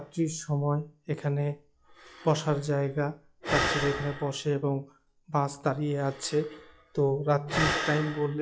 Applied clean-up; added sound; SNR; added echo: classical method log-MMSE.